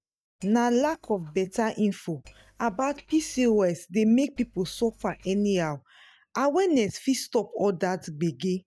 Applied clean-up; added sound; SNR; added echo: neural mask model DeepFilterNet 3.